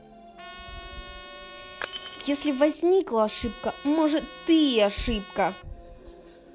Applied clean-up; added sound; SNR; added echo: none; Trumpet + Shatter / Crushing; 15 dB; none.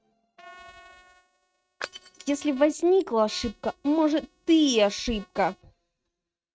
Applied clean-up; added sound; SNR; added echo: neural mask model RNNoise.